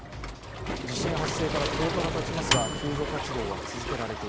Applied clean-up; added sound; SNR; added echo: none; Waves, surf + Microwave oven; -1 dB; none.